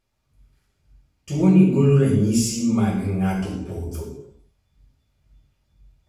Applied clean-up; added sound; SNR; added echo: none; none; none; reverberation time 0.7 s.